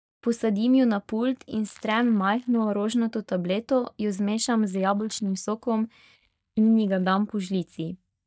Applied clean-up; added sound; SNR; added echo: neural mask model DeepFilterNet 3.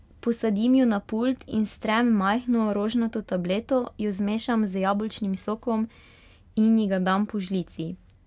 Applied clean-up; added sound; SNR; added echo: none; none; none; none.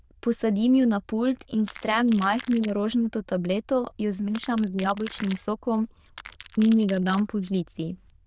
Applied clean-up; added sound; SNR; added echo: neural diffusion model UNIVERSE++.